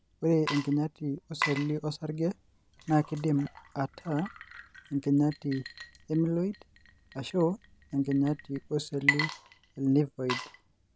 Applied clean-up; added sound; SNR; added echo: none; Water / Liquid; 10 dB; none.